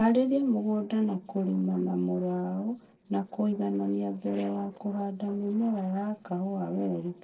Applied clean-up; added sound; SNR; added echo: neural separator model SepFormer DNS4.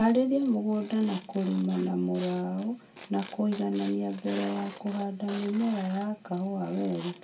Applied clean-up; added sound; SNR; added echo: none; Tearing; 18 dB; reverberation time 0.1 s.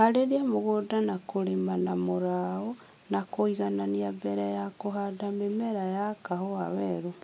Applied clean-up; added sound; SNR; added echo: none; none; none; none.